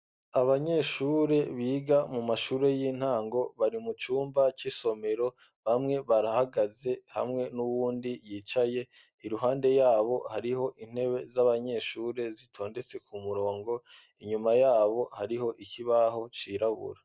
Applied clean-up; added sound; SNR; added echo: none; none; none; none.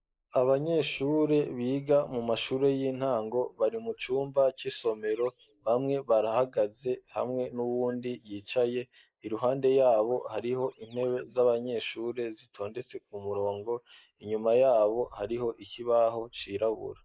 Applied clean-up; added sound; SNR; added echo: neural mask model Resemble Enhance denoiser.